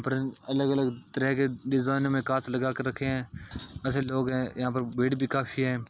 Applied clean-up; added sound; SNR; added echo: none; none; none; none.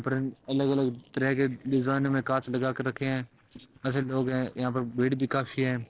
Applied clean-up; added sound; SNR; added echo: neural separator model SepFormer DNS4.